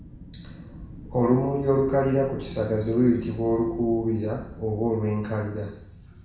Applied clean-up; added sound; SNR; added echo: none; Wind; 15 dB; reverberation time 0.7 s.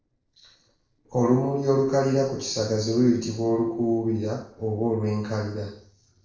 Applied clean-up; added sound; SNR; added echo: neural separator model SepFormer DNS4.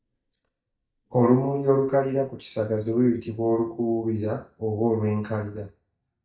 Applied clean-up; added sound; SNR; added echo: neural mask model DeepFilterNet 3.